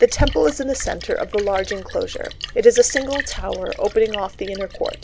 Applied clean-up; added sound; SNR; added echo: none; Splash, splatter; 13 dB; none.